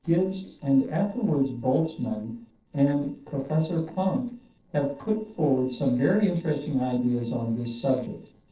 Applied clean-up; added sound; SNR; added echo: neural separator model SepFormer DNS4.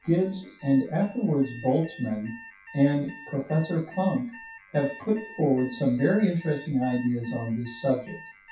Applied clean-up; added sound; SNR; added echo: classical method WPE with log-MMSE.